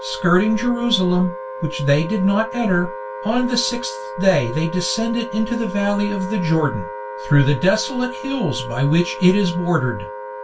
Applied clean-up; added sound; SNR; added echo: none; Wind instrument, woodwind instrument; 11 dB; reverberation time 0.1 s.